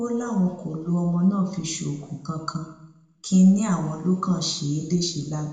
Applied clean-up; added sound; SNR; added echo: none; none; none; reverberation time 0.7 s.